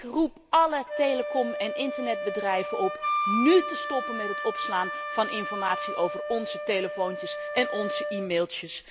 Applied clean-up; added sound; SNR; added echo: none; Wind instrument, woodwind instrument; 4 dB; none.